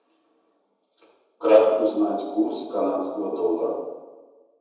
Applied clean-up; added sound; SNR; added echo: none; none; none; reverberation time 1.1 s.